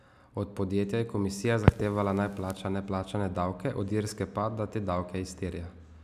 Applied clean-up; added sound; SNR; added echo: none; Crackle; 1 dB; none.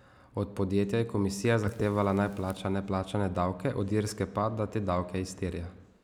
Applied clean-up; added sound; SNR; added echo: neural mask model Resemble Enhance denoiser.